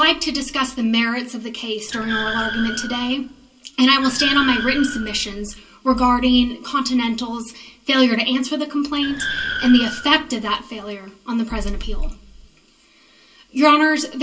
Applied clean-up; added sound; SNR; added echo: none; Car; 8 dB; reverberation time 0.2 s.